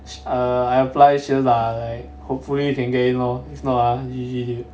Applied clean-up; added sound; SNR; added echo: none; none; none; none.